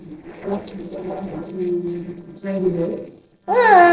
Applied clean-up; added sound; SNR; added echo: neural separator model SepFormer DNS4.